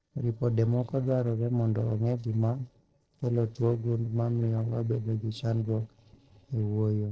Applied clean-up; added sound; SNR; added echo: neural separator model SepFormer DNS4.